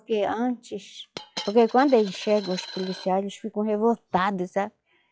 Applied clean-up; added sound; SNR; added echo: classical method log-MMSE.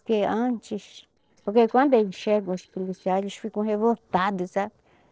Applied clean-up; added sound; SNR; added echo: neural separator model SepFormer DNS4.